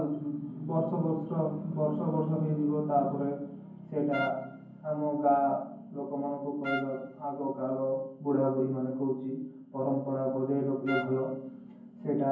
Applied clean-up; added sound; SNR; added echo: none; Trumpet; 10 dB; reverberation time 0.9 s.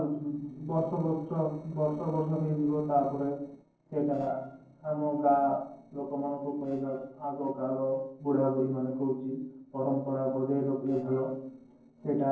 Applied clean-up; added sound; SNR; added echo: neural separator model SepFormer DNS4.